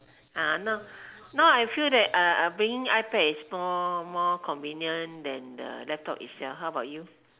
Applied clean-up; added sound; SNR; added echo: none; none; none; none.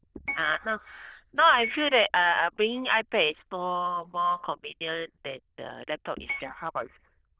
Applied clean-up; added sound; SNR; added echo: neural diffusion model UNIVERSE++.